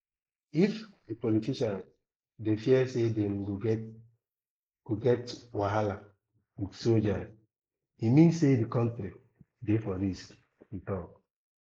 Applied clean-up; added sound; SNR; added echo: neural mask model Resemble Enhance denoiser.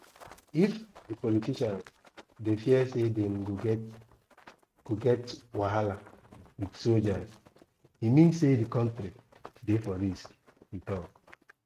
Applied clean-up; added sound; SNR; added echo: neural mask model RNNoise.